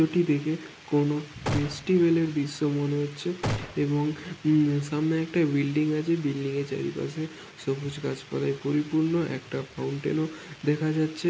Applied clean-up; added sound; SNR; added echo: none; Gunshot, gunfire; 9 dB; none.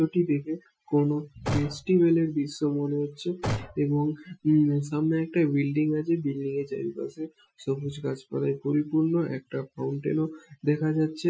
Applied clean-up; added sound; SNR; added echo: classical method Wiener filter.